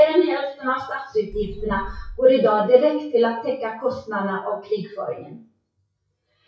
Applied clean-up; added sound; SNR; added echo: classical method WPE with log-MMSE.